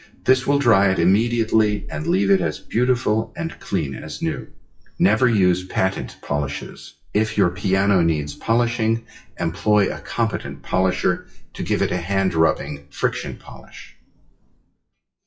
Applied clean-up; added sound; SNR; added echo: classical method WPE with log-MMSE.